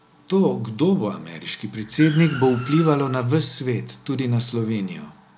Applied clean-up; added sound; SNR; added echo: none; Car; 15 dB; none.